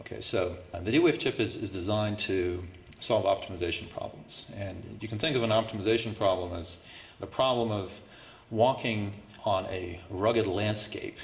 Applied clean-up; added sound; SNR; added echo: none; none; none; reverberation time 1.1 s.